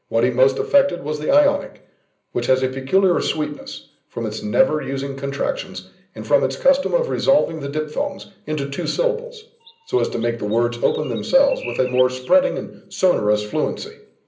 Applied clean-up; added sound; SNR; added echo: none; Chirp, tweet; 19 dB; reverberation time 0.5 s.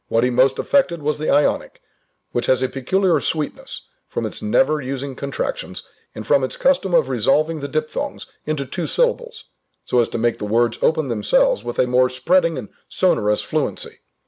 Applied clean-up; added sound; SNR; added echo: none; none; none; none.